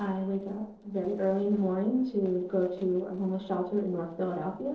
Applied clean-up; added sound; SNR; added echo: neural separator model SepFormer DNS4.